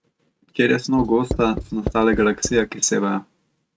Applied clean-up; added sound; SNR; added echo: neural mask model RNNoise.